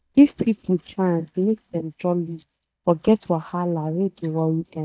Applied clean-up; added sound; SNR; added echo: neural mask model DeepFilterNet 3.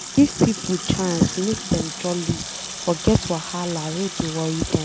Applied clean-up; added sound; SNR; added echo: none; Sink (filling or washing) / Water tap, faucet; 9 dB; none.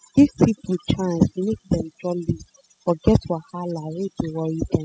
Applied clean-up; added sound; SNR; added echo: classical method spectral subtraction.